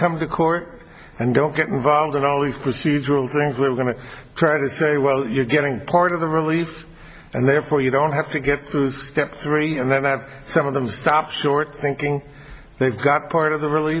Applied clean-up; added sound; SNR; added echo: none; none; none; none.